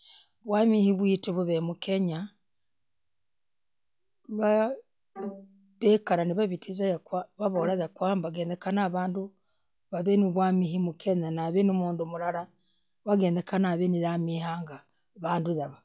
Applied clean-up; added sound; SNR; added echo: classical method log-MMSE.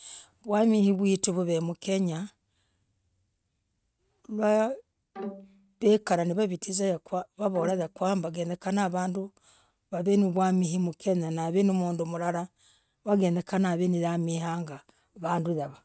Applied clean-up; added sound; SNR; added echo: neural mask model RNNoise.